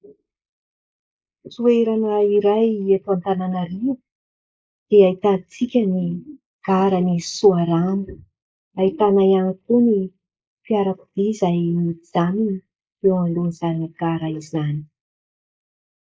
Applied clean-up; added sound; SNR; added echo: neural mask model Resemble Enhance denoiser.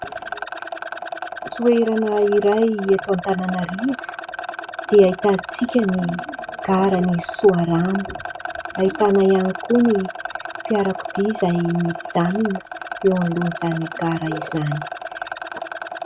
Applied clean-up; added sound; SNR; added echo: none; Rattle; 10 dB; none.